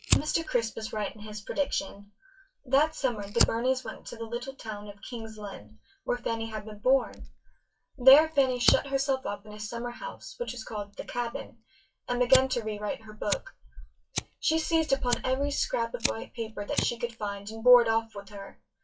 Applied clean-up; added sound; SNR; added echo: classical method WPE with log-MMSE.